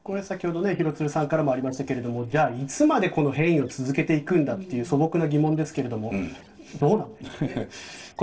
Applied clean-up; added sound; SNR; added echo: neural separator model SepFormer DNS4.